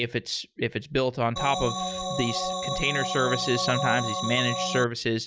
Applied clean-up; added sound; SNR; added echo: none; Organ; 2 dB; none.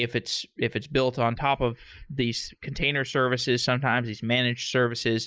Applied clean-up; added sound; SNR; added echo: neural mask model Resemble Enhance denoiser.